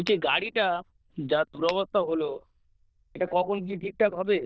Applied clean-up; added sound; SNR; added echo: neural diffusion model UNIVERSE++.